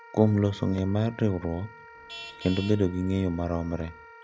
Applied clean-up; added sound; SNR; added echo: none; Traffic noise, roadway noise / Vehicle horn, car horn, honking + Wind instrument, woodwind instrument; 19 dB; none.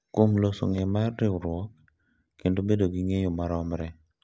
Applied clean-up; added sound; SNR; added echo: none; none; none; none.